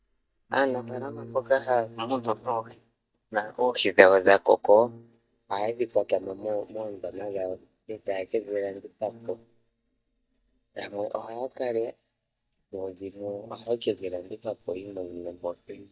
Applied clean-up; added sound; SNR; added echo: neural mask model DeepFilterNet 3.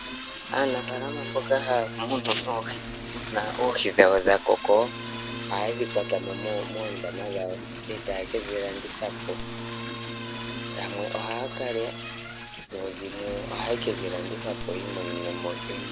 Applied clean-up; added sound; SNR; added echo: none; Toilet flush / Door + Bowed string instrument; 6 dB; none.